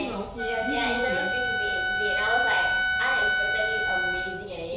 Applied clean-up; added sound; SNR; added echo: none; Wind instrument, woodwind instrument; -4 dB; none.